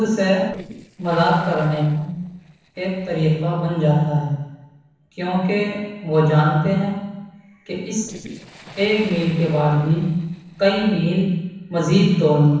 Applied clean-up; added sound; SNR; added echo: neural separator model SepFormer DNS4.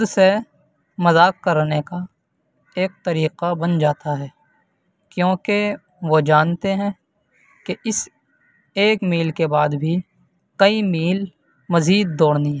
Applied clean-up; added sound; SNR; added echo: none; none; none; none.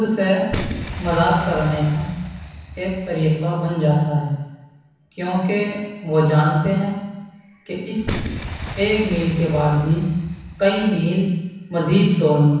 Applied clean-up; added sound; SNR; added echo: none; Boom; 13 dB; reverberation time 1.1 s.